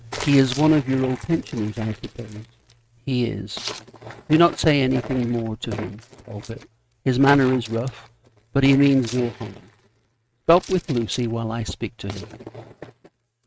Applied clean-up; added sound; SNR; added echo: neural mask model RNNoise.